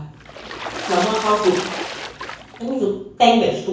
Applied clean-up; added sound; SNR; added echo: none; Water / Splash, splatter; 9 dB; reverberation time 0.6 s.